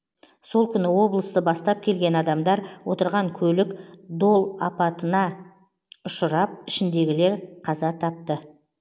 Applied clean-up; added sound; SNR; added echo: none; none; none; none.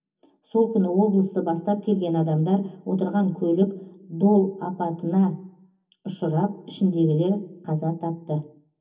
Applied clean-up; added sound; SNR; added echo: none; none; none; reverberation time 0.3 s.